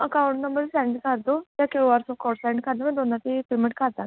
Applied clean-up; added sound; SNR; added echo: none; none; none; none.